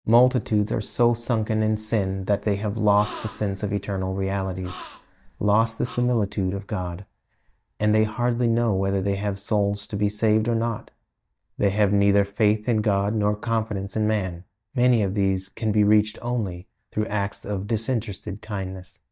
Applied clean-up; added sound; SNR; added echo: neural mask model DeepFilterNet 3.